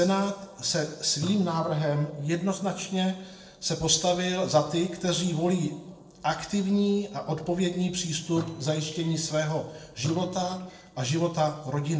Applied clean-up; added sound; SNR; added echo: neural separator model SepFormer DNS4.